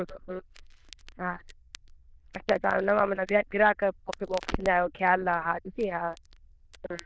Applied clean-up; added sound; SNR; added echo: neural diffusion model UNIVERSE++.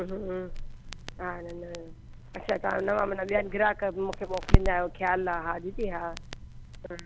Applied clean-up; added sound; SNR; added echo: none; Crackle; 1 dB; none.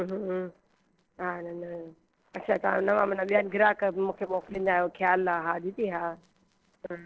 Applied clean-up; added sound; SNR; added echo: neural separator model SepFormer DNS4.